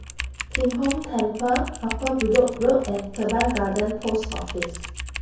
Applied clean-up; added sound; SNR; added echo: none; Typing; 8 dB; reverberation time 0.6 s.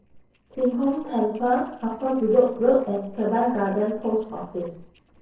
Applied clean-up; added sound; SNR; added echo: neural separator model SepFormer DNS4.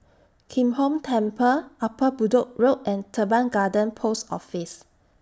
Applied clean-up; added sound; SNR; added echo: none; none; none; none.